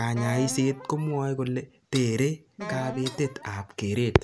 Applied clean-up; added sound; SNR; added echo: none; Cutlery, silverware / Dishes, pots, and pans + Wind instrument, woodwind instrument; 12 dB; none.